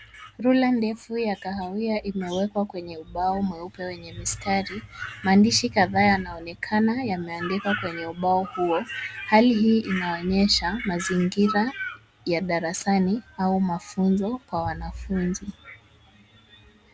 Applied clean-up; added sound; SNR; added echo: none; none; none; none.